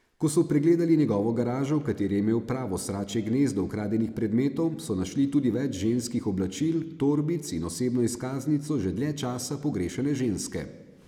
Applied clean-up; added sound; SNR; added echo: none; none; none; none.